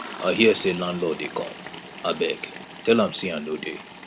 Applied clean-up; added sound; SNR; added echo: none; Toilet flush; 14 dB; none.